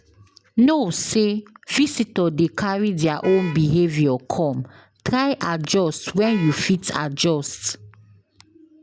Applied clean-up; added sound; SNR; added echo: none; Vehicle horn, car horn, honking; 16 dB; none.